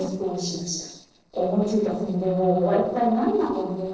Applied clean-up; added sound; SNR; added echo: neural separator model SepFormer DNS4.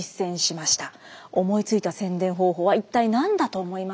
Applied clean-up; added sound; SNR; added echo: none; none; none; none.